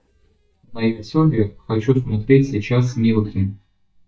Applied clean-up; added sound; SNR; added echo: neural mask model DeepFilterNet 3.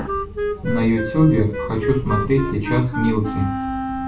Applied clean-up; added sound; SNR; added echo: none; Wind instrument, woodwind instrument; 6 dB; reverberation time 0.3 s.